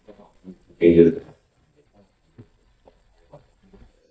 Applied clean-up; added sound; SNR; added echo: neural mask model DeepFilterNet 3.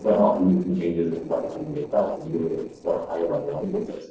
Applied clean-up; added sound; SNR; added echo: neural separator model SepFormer DNS4.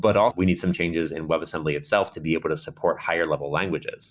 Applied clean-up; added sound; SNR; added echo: none; none; none; none.